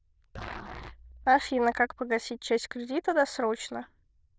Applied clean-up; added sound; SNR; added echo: neural diffusion model UNIVERSE++.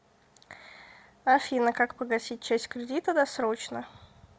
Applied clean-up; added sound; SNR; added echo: none; none; none; none.